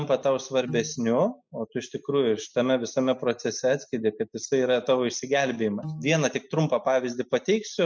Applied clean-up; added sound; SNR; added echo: classical method spectral subtraction.